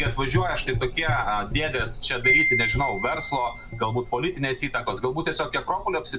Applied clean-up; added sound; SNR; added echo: none; Wind chime + Gurgling / Engine; 2 dB; none.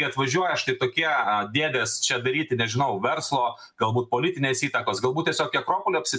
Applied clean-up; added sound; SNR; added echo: none; none; none; none.